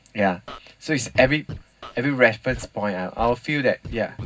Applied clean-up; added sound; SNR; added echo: none; Scratching (performance technique); 16 dB; reverberation time 0.4 s.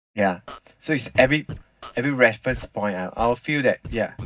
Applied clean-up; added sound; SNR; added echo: neural mask model DeepFilterNet 3.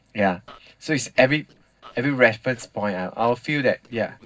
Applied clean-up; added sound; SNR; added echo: neural separator model SepFormer DNS4.